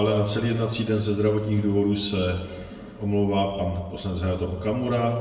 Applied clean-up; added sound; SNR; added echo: none; none; none; reverberation time 1.2 s.